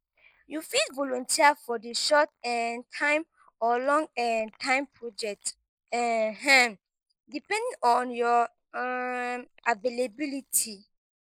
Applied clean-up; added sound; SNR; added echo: neural mask model Resemble Enhance denoiser.